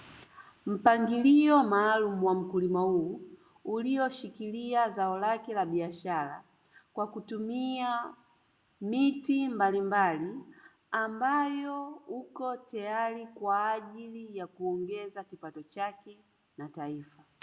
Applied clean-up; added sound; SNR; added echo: none; none; none; none.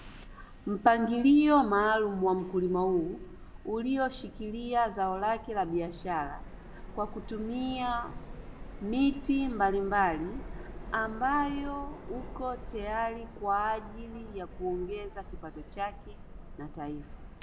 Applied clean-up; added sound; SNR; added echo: none; Subway, metro, underground; 13 dB; none.